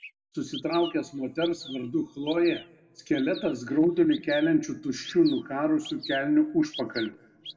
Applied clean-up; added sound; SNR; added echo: none; Bird vocalization, bird call, bird song; 18 dB; reverberation time 0.2 s.